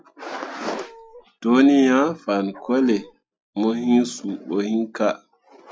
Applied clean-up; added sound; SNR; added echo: classical method log-MMSE.